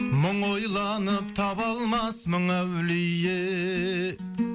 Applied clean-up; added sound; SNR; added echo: none; none; none; none.